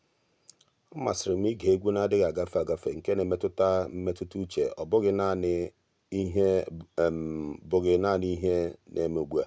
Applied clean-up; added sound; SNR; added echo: none; none; none; none.